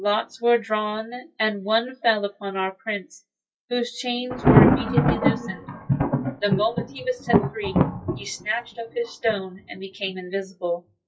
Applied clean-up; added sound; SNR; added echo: classical method WPE with log-MMSE.